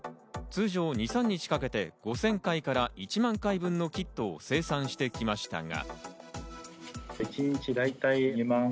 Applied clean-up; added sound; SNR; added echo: none; none; none; none.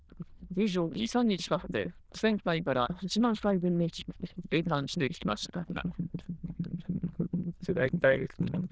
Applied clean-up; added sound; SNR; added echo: neural diffusion model UNIVERSE++.